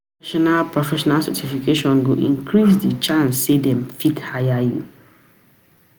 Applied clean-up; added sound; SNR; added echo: none; none; none; none.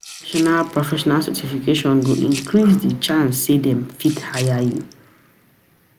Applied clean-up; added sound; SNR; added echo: none; Rattle (instrument); 20 dB; none.